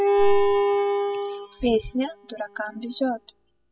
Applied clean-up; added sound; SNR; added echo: classical method spectral subtraction.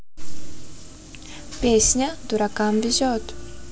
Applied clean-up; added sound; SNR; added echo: none; none; none; none.